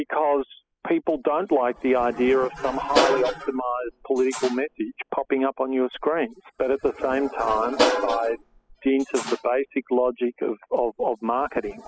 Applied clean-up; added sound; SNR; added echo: classical method spectral subtraction.